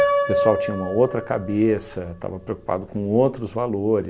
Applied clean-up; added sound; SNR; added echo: none; Piano; 5 dB; none.